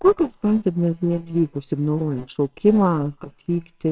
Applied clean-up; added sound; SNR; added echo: neural separator model SepFormer WHAMR!.